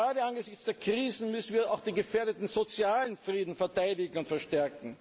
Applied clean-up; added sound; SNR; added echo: none; none; none; none.